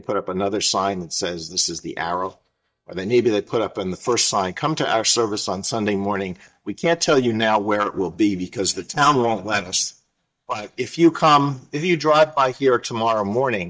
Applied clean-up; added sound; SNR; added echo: neural mask model DeepFilterNet 3.